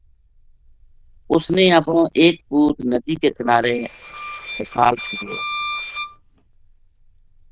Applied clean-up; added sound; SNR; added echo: neural diffusion model UNIVERSE++.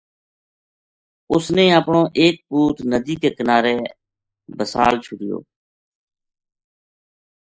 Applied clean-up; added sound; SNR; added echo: neural mask model Resemble Enhance denoiser.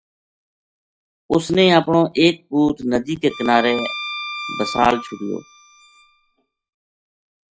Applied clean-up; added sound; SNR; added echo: classical method log-MMSE.